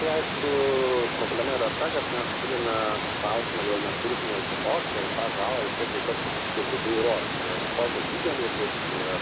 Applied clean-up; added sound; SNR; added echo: none; Water; -1 dB; none.